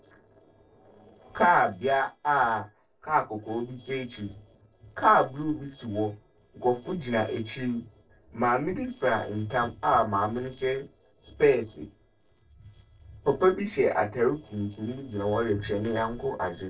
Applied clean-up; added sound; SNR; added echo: neural separator model SepFormer DNS4.